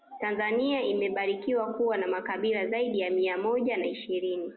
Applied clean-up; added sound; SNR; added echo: none; none; none; none.